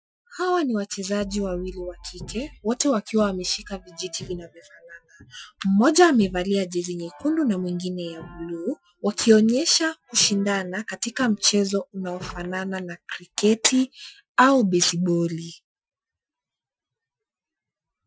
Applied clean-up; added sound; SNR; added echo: classical method Wiener filter.